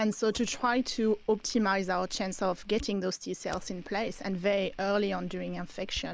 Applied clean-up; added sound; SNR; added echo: none; Fire; 16 dB; none.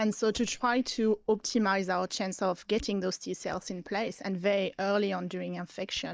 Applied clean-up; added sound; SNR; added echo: neural mask model DeepFilterNet 3.